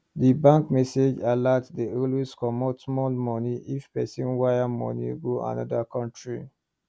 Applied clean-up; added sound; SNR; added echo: none; none; none; none.